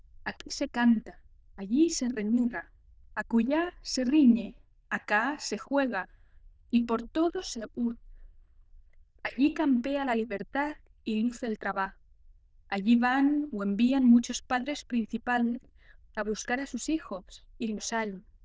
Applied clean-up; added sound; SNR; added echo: neural diffusion model UNIVERSE++.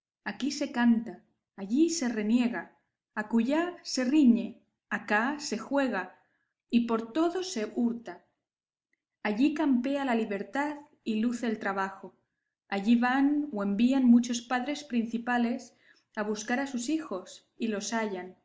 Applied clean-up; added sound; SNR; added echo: none; none; none; none.